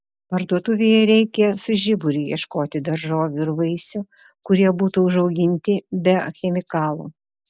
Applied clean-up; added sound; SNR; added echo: none; none; none; none.